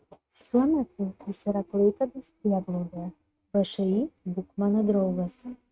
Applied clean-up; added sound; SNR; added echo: neural mask model RNNoise.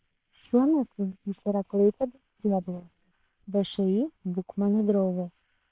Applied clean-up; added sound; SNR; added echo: neural separator model SepFormer WHAM!.